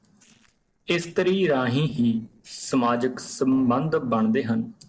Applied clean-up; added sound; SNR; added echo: neural separator model SepFormer DNS4.